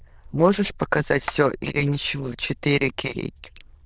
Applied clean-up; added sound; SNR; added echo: neural diffusion model UNIVERSE++.